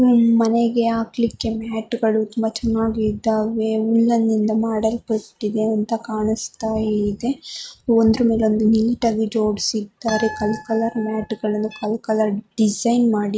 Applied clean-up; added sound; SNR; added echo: neural mask model RNNoise.